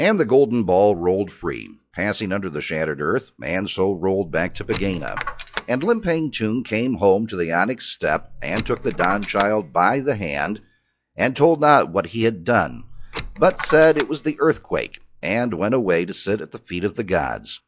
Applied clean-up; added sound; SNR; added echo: classical method log-MMSE.